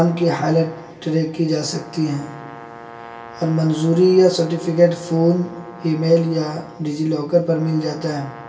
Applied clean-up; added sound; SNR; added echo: none; Brass instrument; 20 dB; reverberation time 0.3 s.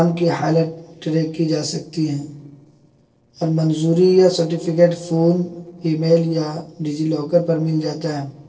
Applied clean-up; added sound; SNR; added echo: neural separator model SepFormer DNS4.